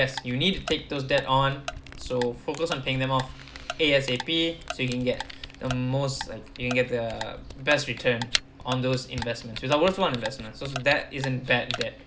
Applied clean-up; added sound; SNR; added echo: none; Tick-tock + Camera; 11 dB; none.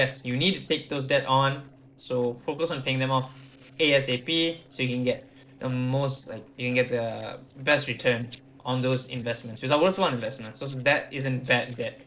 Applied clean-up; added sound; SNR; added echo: neural separator model SepFormer DNS4.